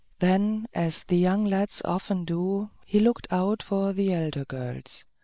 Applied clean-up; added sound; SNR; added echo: neural mask model Resemble Enhance denoiser.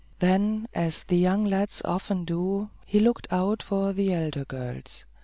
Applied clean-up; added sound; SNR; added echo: none; none; none; none.